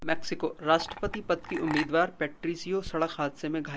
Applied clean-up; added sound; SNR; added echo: none; Chink, clink; 9 dB; none.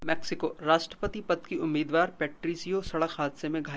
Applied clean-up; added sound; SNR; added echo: none; none; none; none.